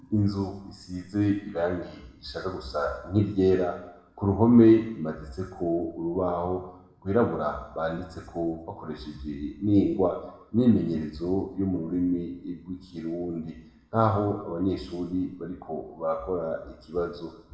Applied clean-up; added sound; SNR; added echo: none; none; none; reverberation time 0.8 s.